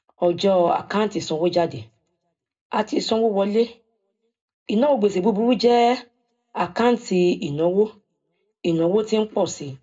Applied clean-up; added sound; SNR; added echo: none; none; none; reverberation time 0.2 s.